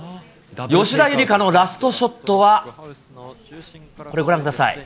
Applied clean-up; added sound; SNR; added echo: none; none; none; none.